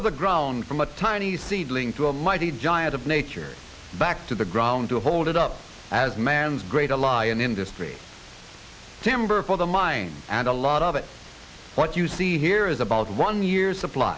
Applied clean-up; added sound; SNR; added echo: none; none; none; none.